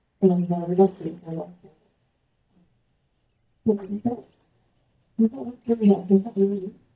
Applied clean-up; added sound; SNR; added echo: neural mask model DeepFilterNet 3.